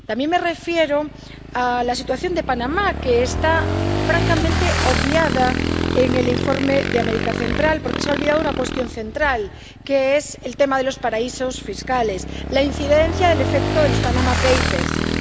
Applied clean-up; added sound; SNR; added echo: none; Motorcycle / Engine; 2 dB; none.